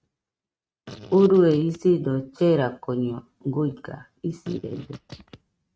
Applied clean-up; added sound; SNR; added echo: neural mask model RNNoise.